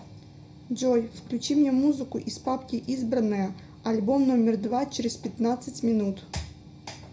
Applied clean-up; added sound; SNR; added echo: none; none; none; reverberation time 0.4 s.